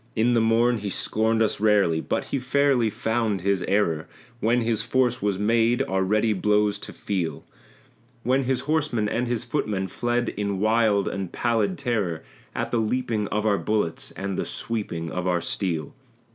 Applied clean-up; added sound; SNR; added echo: none; none; none; none.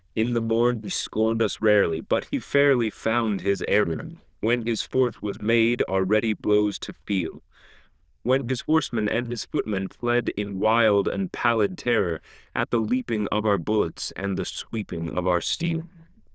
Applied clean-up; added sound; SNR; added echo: neural diffusion model UNIVERSE++.